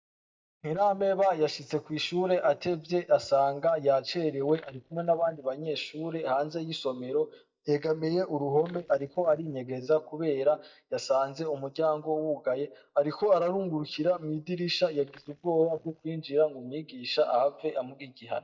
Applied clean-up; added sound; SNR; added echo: neural mask model DeepFilterNet 3.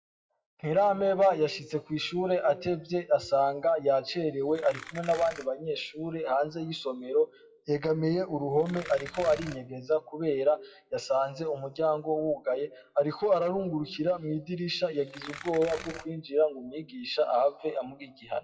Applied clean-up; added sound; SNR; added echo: classical method WPE with log-MMSE.